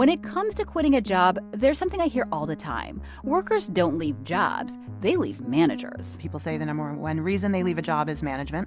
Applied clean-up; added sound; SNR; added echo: none; none; none; none.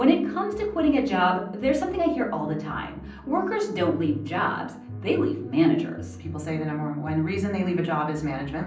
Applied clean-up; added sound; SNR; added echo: none; none; none; reverberation time 0.6 s.